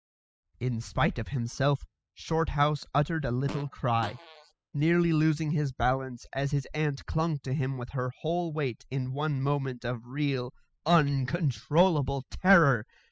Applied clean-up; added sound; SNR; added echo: classical method spectral subtraction.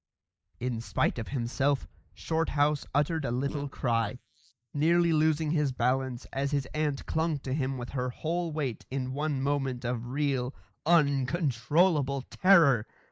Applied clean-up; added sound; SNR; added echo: neural mask model Resemble Enhance denoiser.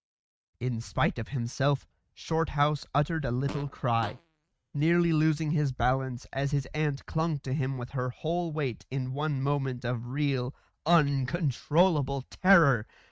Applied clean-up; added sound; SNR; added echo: neural mask model RNNoise.